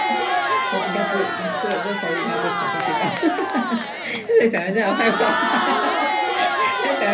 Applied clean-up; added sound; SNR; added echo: none; Crowd; -1 dB; reverberation time 0.3 s.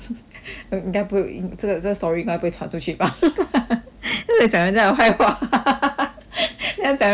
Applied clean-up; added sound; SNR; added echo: none; none; none; none.